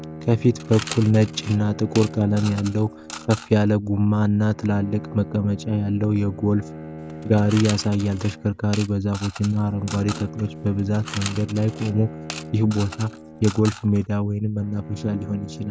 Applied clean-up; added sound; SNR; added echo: none; Coin (dropping) / Mechanisms + Bowed string instrument; 14 dB; none.